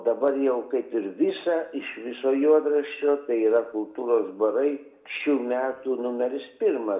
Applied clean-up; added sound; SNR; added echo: none; none; none; reverberation time 0.9 s.